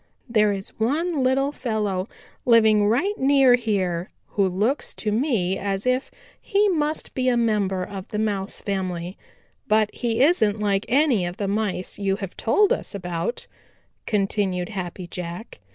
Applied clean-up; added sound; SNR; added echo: none; none; none; none.